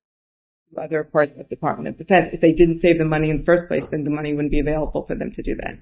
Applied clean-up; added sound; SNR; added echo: neural mask model DeepFilterNet 3.